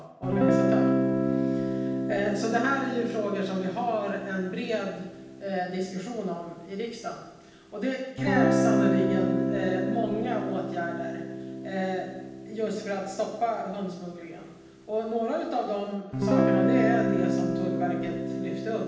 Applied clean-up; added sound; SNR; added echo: none; Guitar; -2 dB; reverberation time 0.9 s.